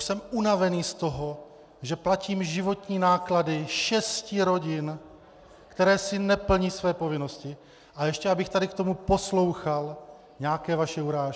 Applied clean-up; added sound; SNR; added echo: none; none; none; none.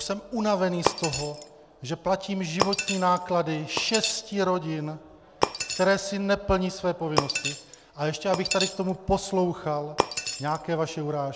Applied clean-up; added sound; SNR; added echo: none; Shatter; 6 dB; none.